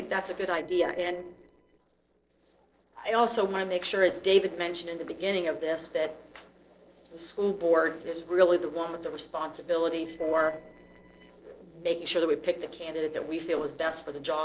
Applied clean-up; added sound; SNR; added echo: neural separator model SepFormer DNS4.